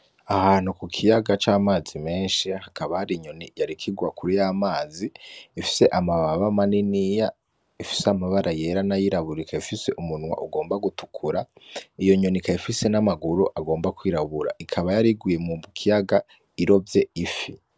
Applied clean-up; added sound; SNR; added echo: none; none; none; none.